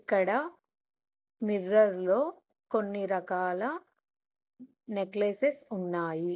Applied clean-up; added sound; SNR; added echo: none; none; none; none.